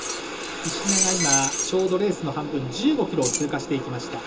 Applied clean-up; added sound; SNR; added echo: none; Keys jangling; 3 dB; reverberation time 0.2 s.